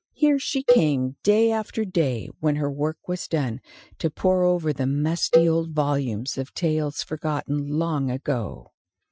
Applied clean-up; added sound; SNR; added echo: classical method Wiener filter.